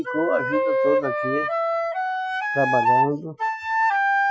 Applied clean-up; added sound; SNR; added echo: classical method Wiener filter.